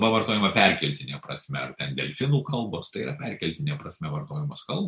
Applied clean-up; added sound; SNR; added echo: none; none; none; none.